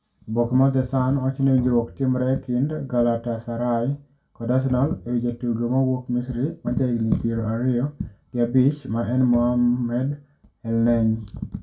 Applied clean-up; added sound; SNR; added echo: none; Bowed string instrument; 19 dB; reverberation time 0.2 s.